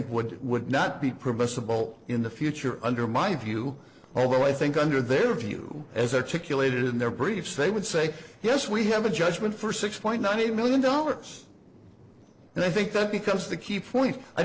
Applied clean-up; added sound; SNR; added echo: neural separator model SepFormer DNS4.